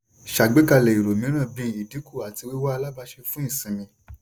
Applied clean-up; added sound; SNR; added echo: none; none; none; none.